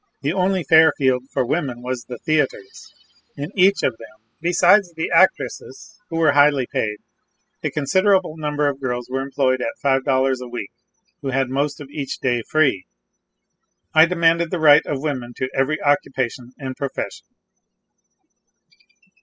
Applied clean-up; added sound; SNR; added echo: classical method spectral subtraction.